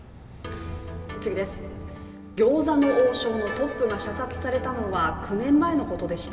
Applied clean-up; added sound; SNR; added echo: none; Walk, footsteps; 16 dB; reverberation time 2.4 s.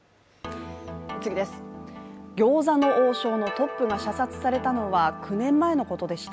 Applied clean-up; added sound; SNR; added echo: none; none; none; none.